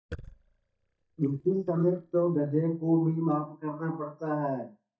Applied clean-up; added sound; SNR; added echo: neural mask model DeepFilterNet 3.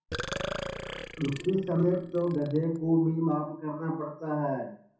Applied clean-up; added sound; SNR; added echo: none; Burping, eructation; 9 dB; reverberation time 0.6 s.